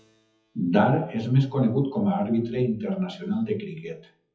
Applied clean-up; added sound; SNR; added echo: classical method WPE with log-MMSE.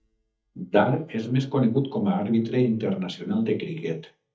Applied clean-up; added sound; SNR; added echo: neural mask model DeepFilterNet 3.